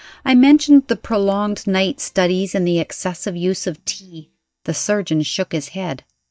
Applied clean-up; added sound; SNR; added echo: neural mask model DeepFilterNet 3.